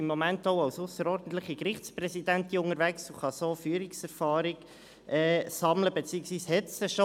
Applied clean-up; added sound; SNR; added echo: none; none; none; none.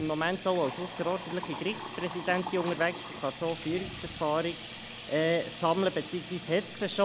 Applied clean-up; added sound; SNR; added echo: none; Sink (filling or washing) / Water tap, faucet; 6 dB; none.